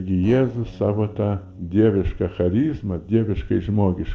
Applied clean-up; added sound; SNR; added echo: neural separator model SepFormer DNS4.